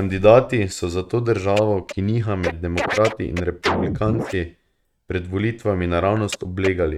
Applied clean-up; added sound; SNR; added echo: neural mask model RNNoise.